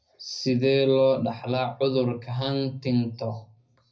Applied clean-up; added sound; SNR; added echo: none; none; none; reverberation time 0.4 s.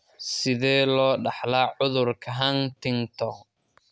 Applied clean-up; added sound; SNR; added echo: none; none; none; none.